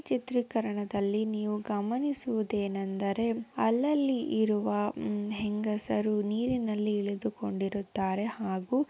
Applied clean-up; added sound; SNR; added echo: none; none; none; none.